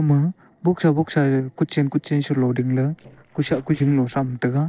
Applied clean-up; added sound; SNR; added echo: neural separator model SepFormer DNS4.